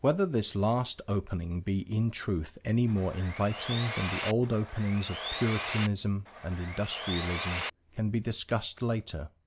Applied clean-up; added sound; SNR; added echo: none; Sawing; 7 dB; none.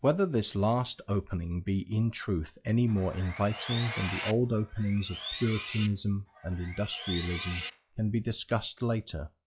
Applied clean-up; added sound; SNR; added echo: classical method log-MMSE.